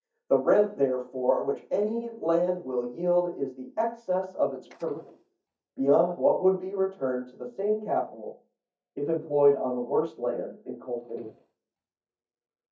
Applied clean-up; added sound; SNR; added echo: neural mask model DeepFilterNet 3.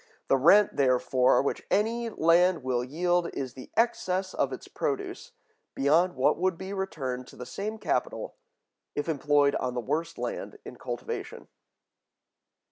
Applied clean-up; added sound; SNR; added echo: none; none; none; none.